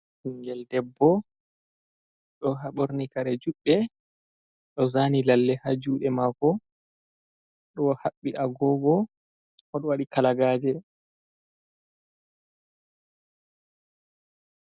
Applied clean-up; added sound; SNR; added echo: none; none; none; none.